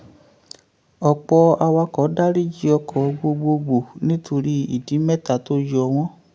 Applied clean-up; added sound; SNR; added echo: none; none; none; none.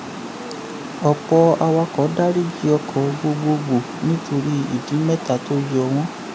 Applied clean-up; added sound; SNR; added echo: none; Water; 11 dB; none.